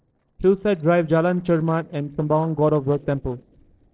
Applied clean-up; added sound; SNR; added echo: neural separator model SepFormer DNS4.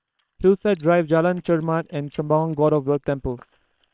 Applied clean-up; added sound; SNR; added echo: neural separator model SepFormer WHAM!.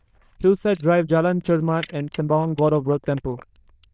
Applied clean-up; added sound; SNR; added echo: neural diffusion model UNIVERSE++.